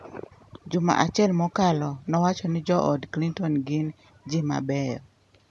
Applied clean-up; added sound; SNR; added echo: none; none; none; none.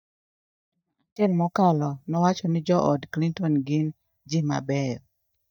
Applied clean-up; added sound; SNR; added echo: neural mask model DeepFilterNet 3.